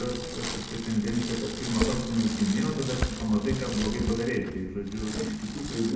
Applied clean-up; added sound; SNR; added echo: none; Bicycle; 5 dB; reverberation time 0.8 s.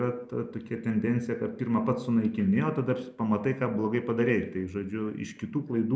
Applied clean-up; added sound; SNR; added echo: none; none; none; none.